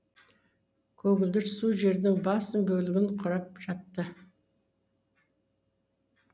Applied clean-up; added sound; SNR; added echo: none; none; none; none.